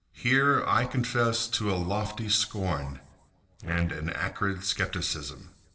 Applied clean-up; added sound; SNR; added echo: neural separator model SepFormer DNS4.